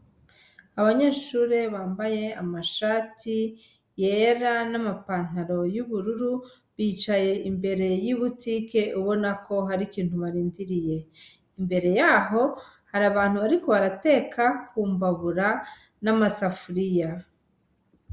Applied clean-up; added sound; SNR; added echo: none; none; none; none.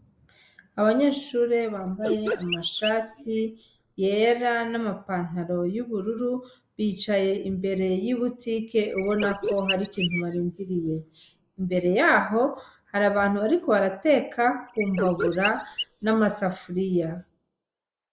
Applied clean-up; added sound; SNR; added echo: neural mask model Resemble Enhance denoiser.